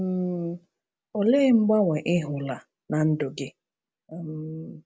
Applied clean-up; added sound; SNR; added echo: none; none; none; none.